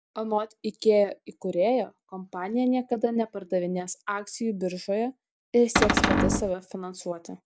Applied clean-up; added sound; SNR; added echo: none; Cupboard open or close; -4 dB; none.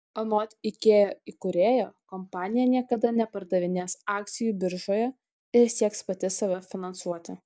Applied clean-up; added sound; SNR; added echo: none; none; none; none.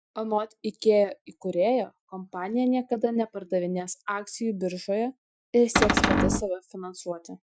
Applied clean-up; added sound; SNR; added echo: classical method Wiener filter.